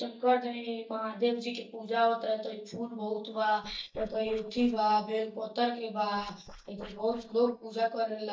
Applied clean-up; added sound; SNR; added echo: neural mask model DeepFilterNet 3.